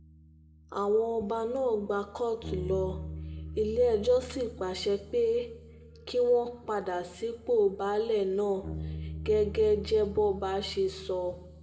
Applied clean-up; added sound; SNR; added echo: none; Bass guitar; 13 dB; reverberation time 1.4 s.